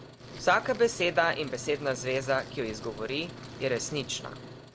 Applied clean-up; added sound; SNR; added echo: none; Truck; 13 dB; none.